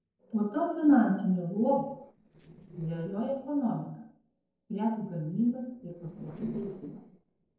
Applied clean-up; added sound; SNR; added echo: neural separator model SepFormer DNS4.